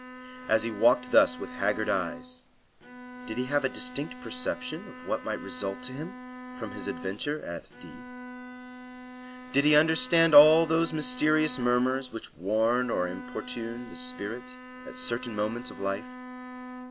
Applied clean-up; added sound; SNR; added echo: none; Bowed string instrument; 14 dB; none.